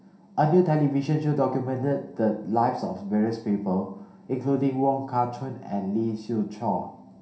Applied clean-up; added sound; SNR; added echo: none; none; none; reverberation time 0.3 s.